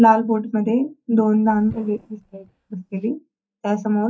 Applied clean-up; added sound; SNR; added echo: neural mask model DeepFilterNet 3.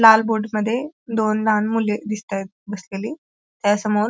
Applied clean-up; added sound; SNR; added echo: none; none; none; none.